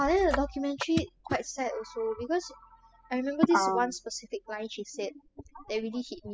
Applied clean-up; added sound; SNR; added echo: classical method spectral subtraction.